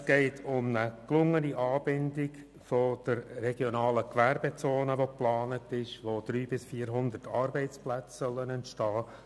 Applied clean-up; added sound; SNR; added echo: none; none; none; none.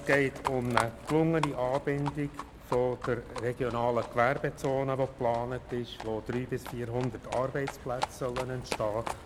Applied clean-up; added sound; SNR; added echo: none; Livestock, farm animals, working animals; 9 dB; none.